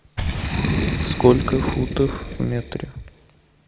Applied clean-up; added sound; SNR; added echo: none; Boom; 2 dB; none.